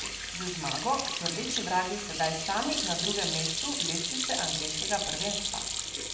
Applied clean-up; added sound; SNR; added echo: none; Sink (filling or washing) / Hands; -1 dB; reverberation time 0.6 s.